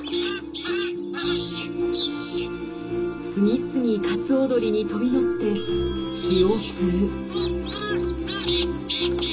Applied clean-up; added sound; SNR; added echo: none; Doorbell; 14 dB; reverberation time 0.2 s.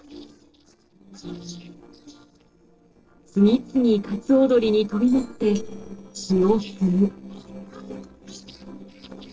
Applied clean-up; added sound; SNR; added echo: neural separator model SepFormer DNS4.